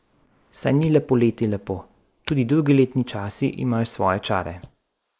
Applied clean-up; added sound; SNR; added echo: neural mask model Resemble Enhance denoiser.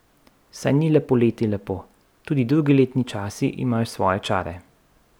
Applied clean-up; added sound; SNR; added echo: none; none; none; none.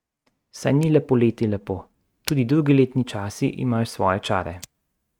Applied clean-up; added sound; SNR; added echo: neural mask model RNNoise.